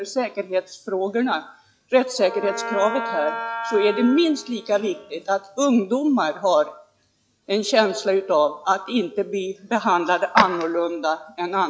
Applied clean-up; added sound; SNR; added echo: classical method log-MMSE.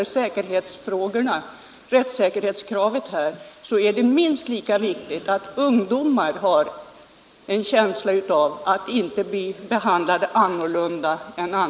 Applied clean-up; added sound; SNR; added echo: neural mask model Resemble Enhance denoiser.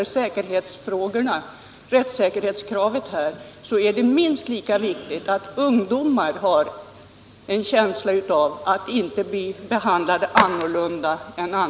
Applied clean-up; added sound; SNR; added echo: none; none; none; none.